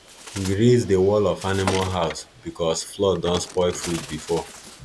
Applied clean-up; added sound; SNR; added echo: none; Bird; 13 dB; none.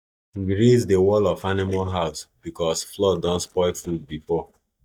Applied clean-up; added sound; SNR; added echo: neural mask model DeepFilterNet 3.